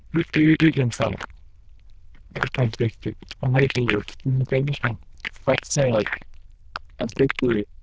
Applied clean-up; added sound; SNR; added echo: neural diffusion model UNIVERSE++.